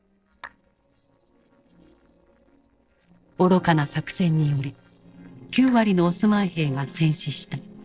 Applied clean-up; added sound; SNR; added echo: neural separator model SepFormer DNS4.